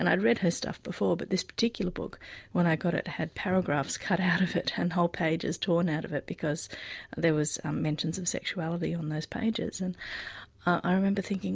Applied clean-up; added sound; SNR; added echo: none; none; none; none.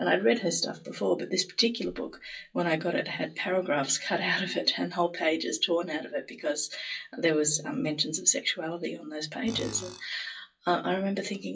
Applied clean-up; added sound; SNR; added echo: classical method WPE with log-MMSE.